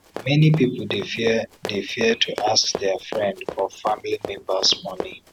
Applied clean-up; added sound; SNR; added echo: none; Run; 12 dB; none.